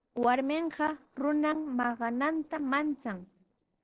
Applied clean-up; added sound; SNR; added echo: neural separator model SepFormer DNS4.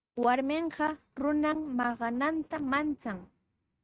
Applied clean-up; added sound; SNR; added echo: neural mask model RNNoise.